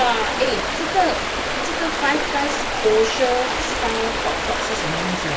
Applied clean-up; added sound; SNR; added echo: none; Stream; 0 dB; none.